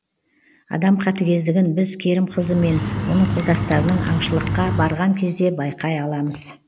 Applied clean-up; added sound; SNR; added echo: none; Bird; 3 dB; none.